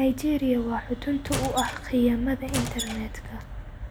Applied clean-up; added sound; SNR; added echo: none; Squeak / Wood; 8 dB; none.